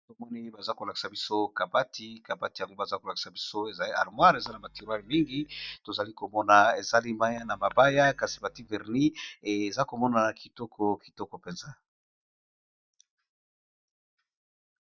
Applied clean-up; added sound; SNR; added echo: neural mask model DeepFilterNet 3.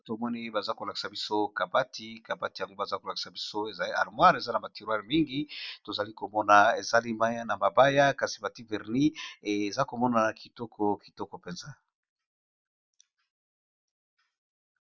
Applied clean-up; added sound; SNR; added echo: none; none; none; none.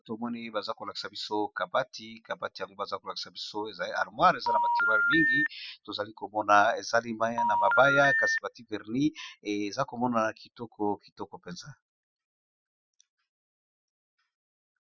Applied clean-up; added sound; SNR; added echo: classical method spectral subtraction.